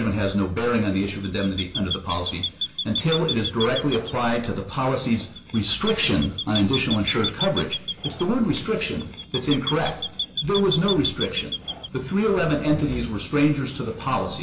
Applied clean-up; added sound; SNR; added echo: none; Chirp, tweet; 7 dB; reverberation time 0.4 s.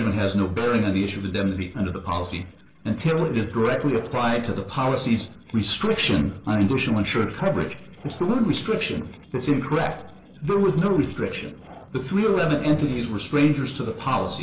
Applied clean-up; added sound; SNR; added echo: neural separator model SepFormer DNS4.